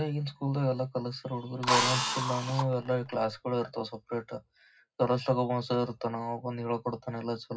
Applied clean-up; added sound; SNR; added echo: none; Drill; 0 dB; reverberation time 0.4 s.